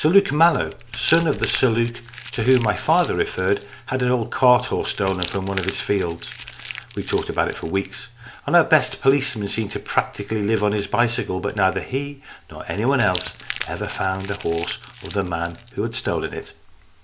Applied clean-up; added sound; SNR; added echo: none; Crumpling, crinkling; 15 dB; none.